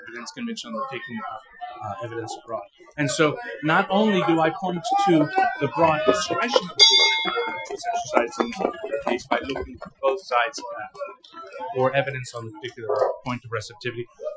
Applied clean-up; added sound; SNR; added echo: classical method Wiener filter.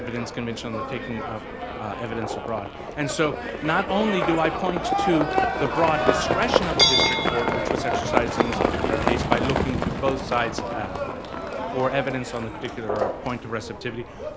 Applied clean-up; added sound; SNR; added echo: none; Livestock, farm animals, working animals; -2 dB; none.